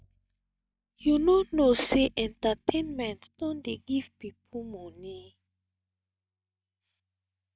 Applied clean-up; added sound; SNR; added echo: neural mask model RNNoise.